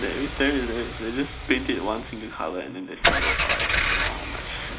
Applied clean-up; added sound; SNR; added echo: none; Engine / Car; -1 dB; reverberation time 0.4 s.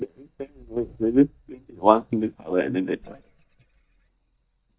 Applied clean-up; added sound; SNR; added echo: neural mask model DeepFilterNet 3.